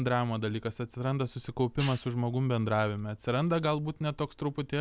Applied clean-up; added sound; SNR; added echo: none; Hi-hat; 15 dB; none.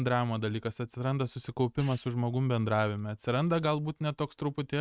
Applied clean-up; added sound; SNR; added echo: neural mask model RNNoise.